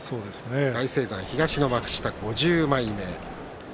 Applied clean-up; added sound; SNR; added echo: none; Coin (dropping); 12 dB; none.